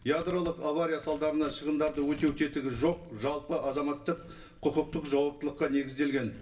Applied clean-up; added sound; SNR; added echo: none; Tearing; 20 dB; reverberation time 0.2 s.